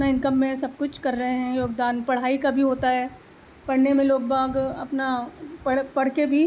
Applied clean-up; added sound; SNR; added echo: none; none; none; none.